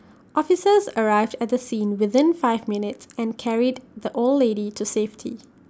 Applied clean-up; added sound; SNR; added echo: none; none; none; none.